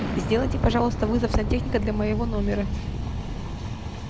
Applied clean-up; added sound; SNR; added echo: none; Explosion; 3 dB; none.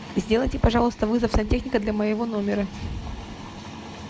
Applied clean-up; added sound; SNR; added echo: none; none; none; none.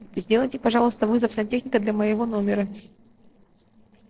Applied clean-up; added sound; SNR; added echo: neural separator model SepFormer DNS4.